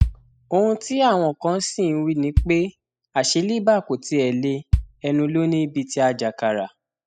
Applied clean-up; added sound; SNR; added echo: classical method spectral subtraction.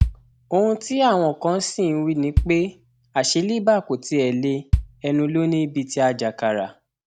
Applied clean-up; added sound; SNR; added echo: none; Bass drum; 7 dB; none.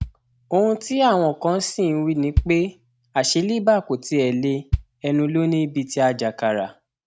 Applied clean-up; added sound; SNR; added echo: neural mask model RNNoise.